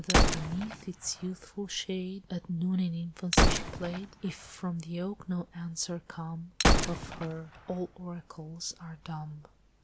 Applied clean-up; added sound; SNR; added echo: none; Gunshot, gunfire; -4 dB; none.